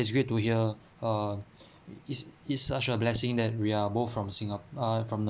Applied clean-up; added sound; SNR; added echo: none; none; none; none.